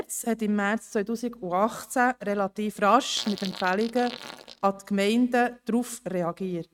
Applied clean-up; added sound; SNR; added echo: neural mask model RNNoise.